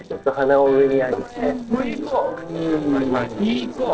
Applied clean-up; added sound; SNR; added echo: neural separator model SepFormer DNS4.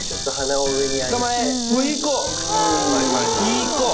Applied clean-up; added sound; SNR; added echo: none; Insect; 5 dB; none.